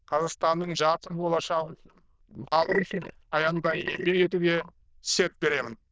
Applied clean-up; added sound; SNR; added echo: neural diffusion model UNIVERSE++.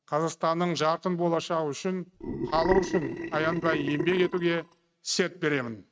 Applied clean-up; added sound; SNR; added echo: neural mask model RNNoise.